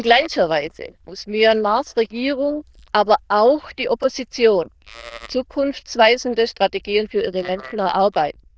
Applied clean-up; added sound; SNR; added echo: neural diffusion model UNIVERSE++.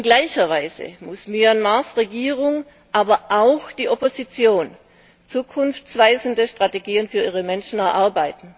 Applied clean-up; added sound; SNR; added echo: none; none; none; none.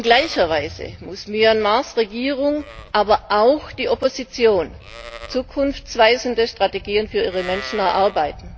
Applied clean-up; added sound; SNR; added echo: none; Livestock, farm animals, working animals; 18 dB; none.